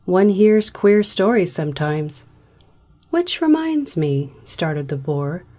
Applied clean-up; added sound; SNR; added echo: none; none; none; none.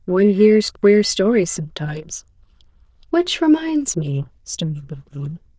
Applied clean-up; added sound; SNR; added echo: neural diffusion model UNIVERSE++.